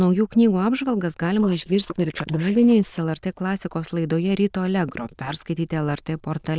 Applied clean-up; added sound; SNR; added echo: neural diffusion model UNIVERSE++.